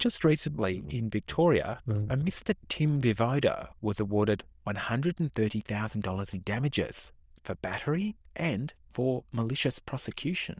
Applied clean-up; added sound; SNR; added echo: neural diffusion model UNIVERSE++.